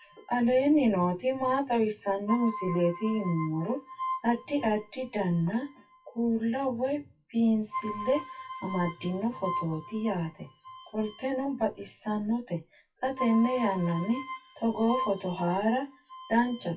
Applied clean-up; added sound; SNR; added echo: classical method WPE with log-MMSE.